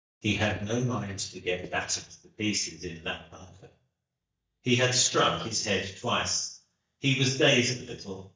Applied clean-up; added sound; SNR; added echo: neural mask model DeepFilterNet 3.